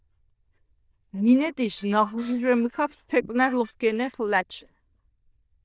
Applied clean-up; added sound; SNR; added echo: neural diffusion model UNIVERSE++.